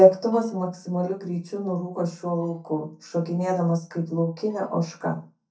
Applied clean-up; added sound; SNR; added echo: neural mask model DeepFilterNet 3.